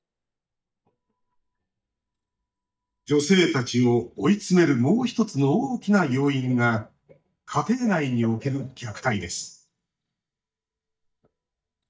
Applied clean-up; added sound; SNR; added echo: neural mask model DeepFilterNet 3.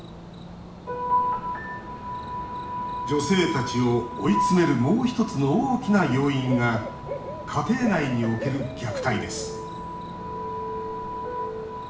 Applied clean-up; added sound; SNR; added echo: none; Cricket / Bird; 13 dB; reverberation time 0.7 s.